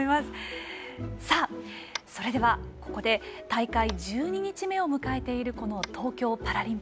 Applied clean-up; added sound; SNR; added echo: none; Tap; 19 dB; none.